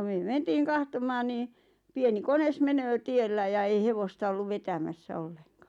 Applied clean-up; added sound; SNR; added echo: none; none; none; none.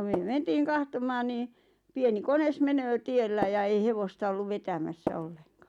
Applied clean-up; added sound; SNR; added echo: none; Tap; 6 dB; none.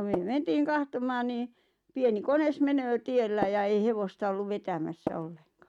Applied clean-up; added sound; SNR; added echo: neural mask model RNNoise.